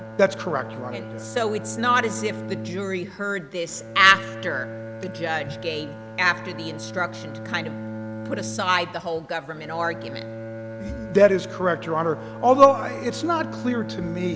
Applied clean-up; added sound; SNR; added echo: none; Bowed string instrument; 11 dB; none.